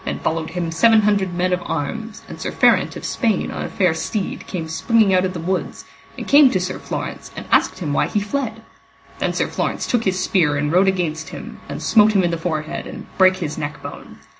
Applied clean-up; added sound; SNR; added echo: none; none; none; none.